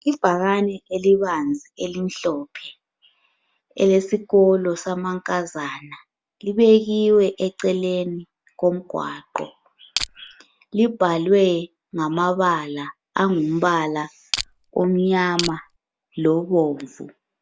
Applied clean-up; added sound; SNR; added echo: none; Crushing; 6 dB; none.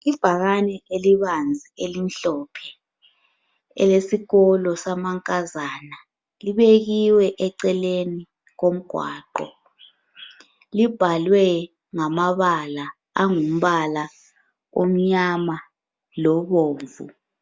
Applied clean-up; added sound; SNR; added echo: none; none; none; none.